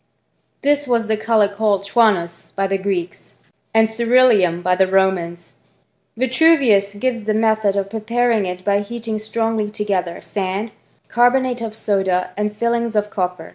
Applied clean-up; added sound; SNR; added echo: none; none; none; none.